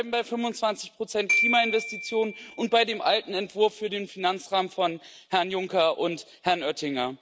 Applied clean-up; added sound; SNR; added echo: none; Glockenspiel; 5 dB; none.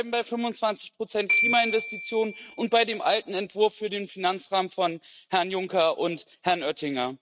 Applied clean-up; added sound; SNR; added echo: neural mask model RNNoise.